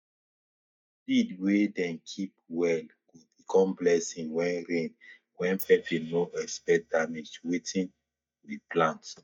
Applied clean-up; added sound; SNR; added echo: neural mask model DeepFilterNet 3.